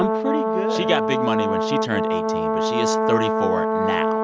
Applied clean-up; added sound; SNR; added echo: none; Brass instrument; -5 dB; none.